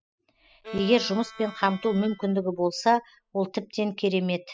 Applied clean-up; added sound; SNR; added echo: classical method spectral subtraction.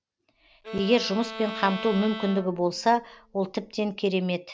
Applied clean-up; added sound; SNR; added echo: none; Bowed string instrument; 13 dB; none.